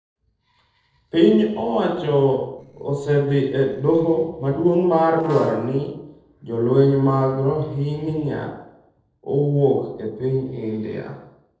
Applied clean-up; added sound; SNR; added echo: neural separator model SepFormer DNS4.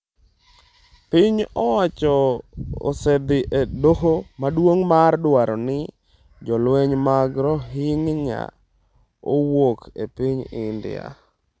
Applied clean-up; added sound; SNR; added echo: none; none; none; none.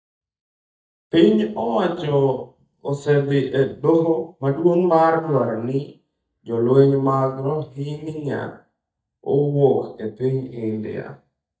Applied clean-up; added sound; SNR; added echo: neural mask model DeepFilterNet 3.